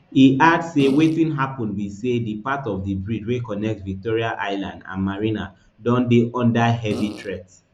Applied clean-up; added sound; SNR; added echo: none; Fart; 10 dB; none.